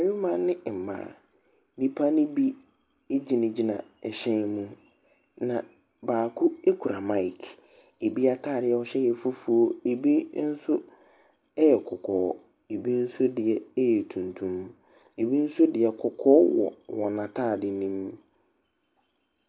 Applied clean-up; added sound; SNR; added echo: none; none; none; none.